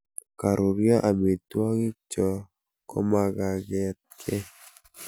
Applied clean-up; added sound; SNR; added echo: none; none; none; none.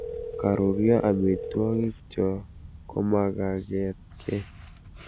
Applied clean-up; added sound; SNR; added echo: none; Telephone; 11 dB; none.